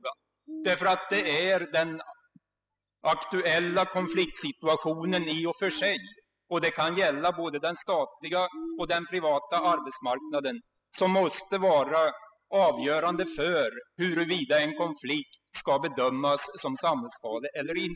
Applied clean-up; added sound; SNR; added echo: classical method spectral subtraction.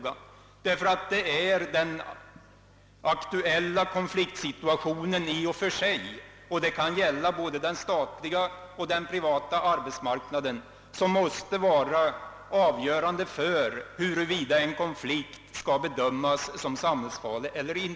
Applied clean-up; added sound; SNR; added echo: none; none; none; none.